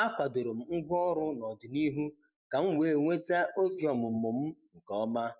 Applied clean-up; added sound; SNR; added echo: neural mask model Resemble Enhance denoiser.